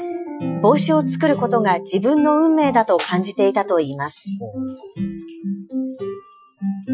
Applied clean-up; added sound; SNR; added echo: classical method Wiener filter.